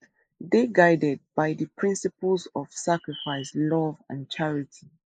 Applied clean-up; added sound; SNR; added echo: neural mask model Resemble Enhance denoiser.